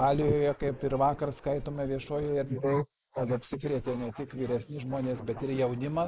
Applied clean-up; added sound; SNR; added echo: neural mask model Resemble Enhance denoiser.